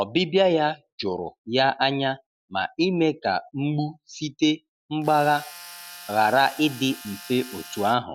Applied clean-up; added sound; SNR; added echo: none; Tools; 17 dB; none.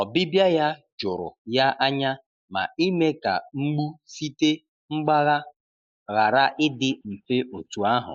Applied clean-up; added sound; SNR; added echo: neural mask model Resemble Enhance denoiser.